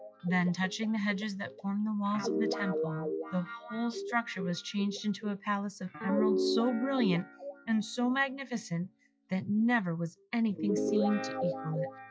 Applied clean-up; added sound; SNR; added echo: classical method log-MMSE.